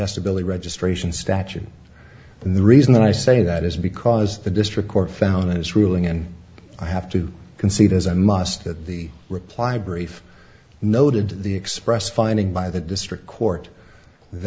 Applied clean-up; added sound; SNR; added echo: none; none; none; none.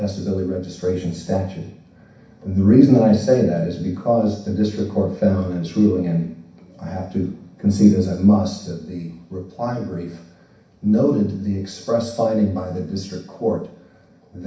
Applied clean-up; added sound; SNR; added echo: none; none; none; reverberation time 0.6 s.